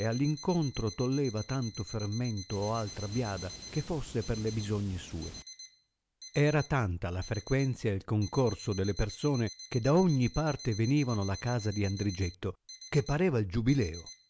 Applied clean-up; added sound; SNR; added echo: none; Water + Alarm; 17 dB; none.